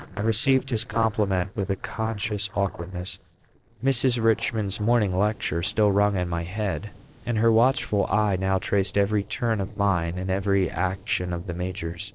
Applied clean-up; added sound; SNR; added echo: neural separator model SepFormer DNS4.